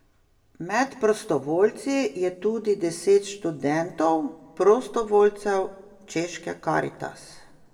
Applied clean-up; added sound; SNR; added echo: none; none; none; reverberation time 0.9 s.